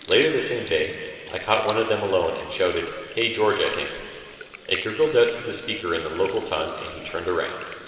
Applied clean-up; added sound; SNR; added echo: none; Sink (filling or washing) / Water tap, faucet; 12 dB; reverberation time 2.3 s.